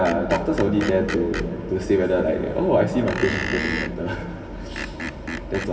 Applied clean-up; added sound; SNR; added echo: none; Screech; 10 dB; reverberation time 2.5 s.